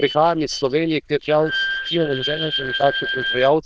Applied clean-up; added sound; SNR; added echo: neural diffusion model UNIVERSE++.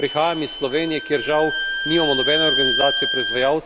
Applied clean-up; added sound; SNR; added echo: none; Bowed string instrument; 2 dB; none.